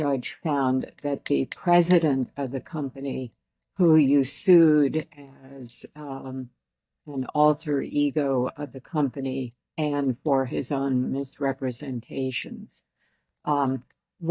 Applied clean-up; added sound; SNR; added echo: neural mask model DeepFilterNet 3.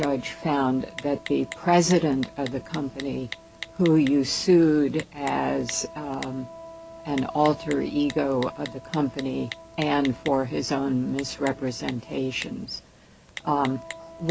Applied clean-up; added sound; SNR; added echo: none; Typing + Wind instrument, woodwind instrument; 16 dB; none.